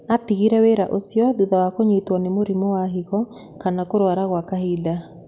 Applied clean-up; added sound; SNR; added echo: none; none; none; none.